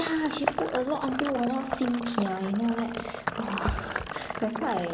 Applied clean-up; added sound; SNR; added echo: none; Sink (filling or washing); 5 dB; none.